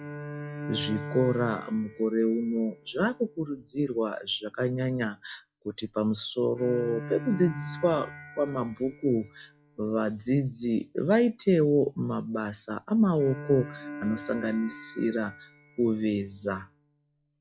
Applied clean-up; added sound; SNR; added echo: classical method log-MMSE.